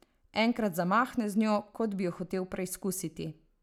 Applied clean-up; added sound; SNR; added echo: none; none; none; none.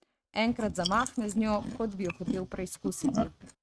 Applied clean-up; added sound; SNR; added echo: neural mask model RNNoise.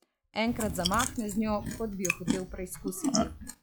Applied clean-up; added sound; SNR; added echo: classical method log-MMSE.